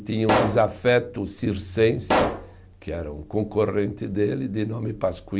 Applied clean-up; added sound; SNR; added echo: none; Explosion; 3 dB; none.